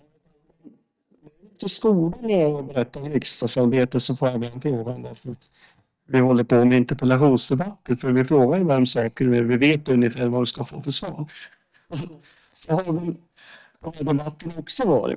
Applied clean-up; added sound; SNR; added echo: neural mask model DeepFilterNet 3.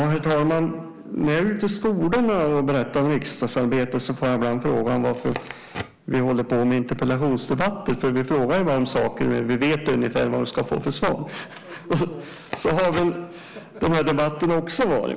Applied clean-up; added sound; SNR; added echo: none; Crackle; 18 dB; none.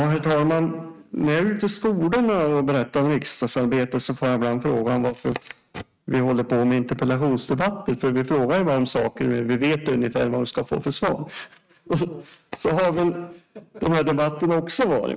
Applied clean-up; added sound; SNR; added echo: neural mask model RNNoise.